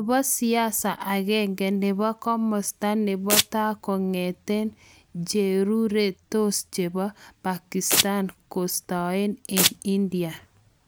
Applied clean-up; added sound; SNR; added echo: none; Domestic sounds, home sounds; -1 dB; none.